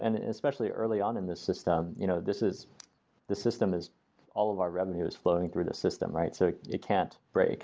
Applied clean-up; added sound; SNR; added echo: none; none; none; none.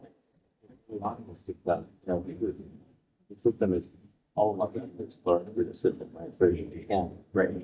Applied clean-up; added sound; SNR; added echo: neural mask model DeepFilterNet 3.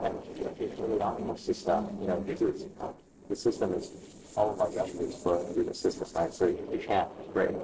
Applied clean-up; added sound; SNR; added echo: neural separator model SepFormer DNS4.